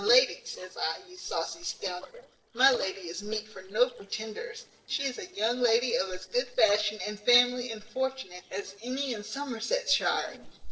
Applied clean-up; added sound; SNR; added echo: neural separator model SepFormer DNS4.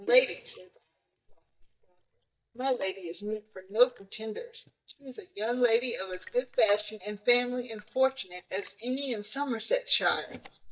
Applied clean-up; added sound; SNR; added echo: neural mask model DeepFilterNet 3.